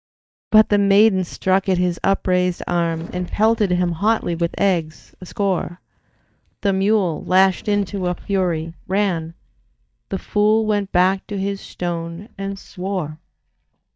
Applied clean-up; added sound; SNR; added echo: neural mask model DeepFilterNet 3.